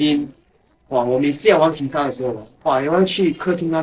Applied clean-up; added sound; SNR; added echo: neural separator model SepFormer DNS4.